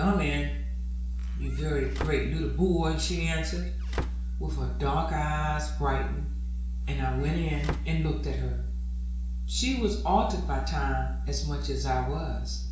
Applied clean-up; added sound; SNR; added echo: none; Squeak / Slam / Wood; 13 dB; reverberation time 0.6 s.